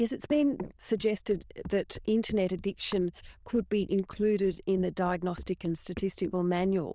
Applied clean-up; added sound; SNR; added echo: neural diffusion model UNIVERSE++.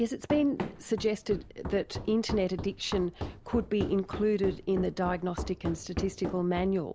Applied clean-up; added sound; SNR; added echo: none; Run; 9 dB; none.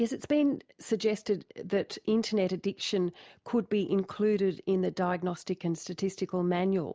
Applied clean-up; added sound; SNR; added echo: none; none; none; none.